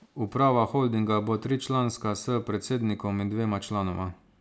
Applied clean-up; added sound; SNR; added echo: none; none; none; none.